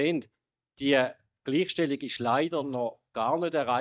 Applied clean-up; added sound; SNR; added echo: neural mask model DeepFilterNet 3.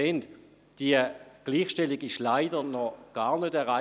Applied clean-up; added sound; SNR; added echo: none; none; none; none.